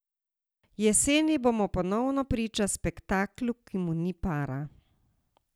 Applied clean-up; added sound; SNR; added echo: none; none; none; none.